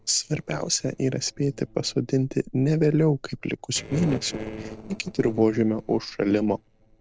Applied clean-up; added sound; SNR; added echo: neural separator model SepFormer DNS4.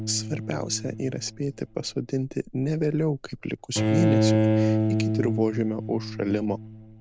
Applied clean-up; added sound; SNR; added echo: none; Bowed string instrument; -1 dB; none.